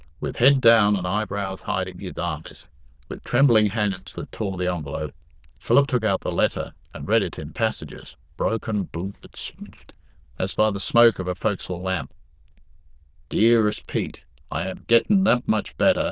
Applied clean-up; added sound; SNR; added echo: neural diffusion model UNIVERSE++.